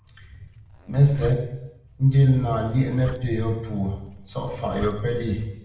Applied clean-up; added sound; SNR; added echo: none; Zipper (clothing); 17 dB; reverberation time 0.8 s.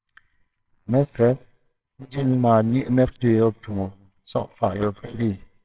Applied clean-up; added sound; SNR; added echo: neural separator model SepFormer WHAMR!.